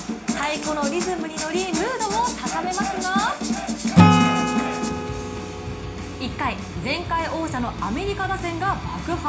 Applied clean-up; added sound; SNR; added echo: none; Acoustic guitar / Strum; 1 dB; reverberation time 0.4 s.